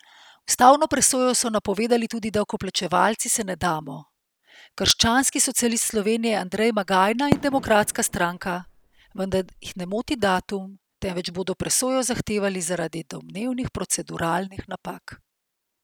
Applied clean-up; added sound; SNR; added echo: none; Fireworks; 10 dB; none.